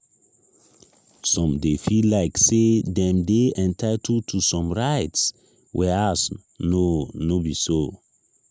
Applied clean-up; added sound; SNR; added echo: none; none; none; none.